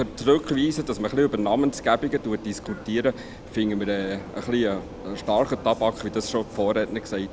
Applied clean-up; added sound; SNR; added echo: none; Vehicle; 15 dB; none.